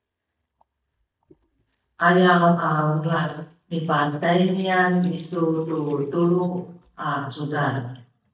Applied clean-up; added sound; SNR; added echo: neural mask model DeepFilterNet 3.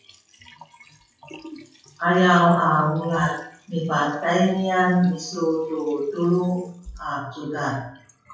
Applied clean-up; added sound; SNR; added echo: classical method WPE with log-MMSE.